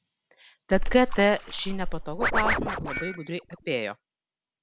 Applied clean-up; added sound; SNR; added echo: none; Scratching (performance technique) + Splash, splatter; 0 dB; none.